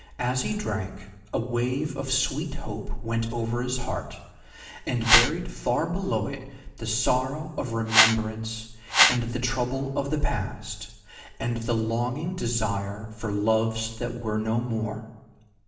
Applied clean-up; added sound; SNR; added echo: none; Whoosh, swoosh, swish; -4 dB; reverberation time 0.9 s.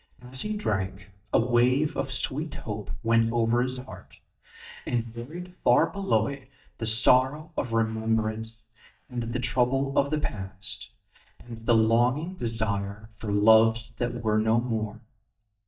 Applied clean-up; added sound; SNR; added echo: neural mask model DeepFilterNet 3.